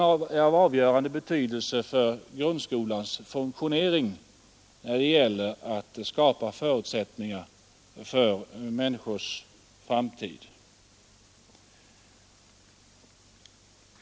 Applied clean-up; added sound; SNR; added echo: none; none; none; none.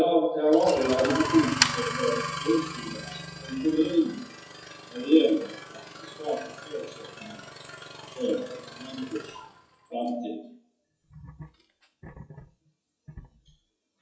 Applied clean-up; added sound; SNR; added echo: classical method WPE with log-MMSE.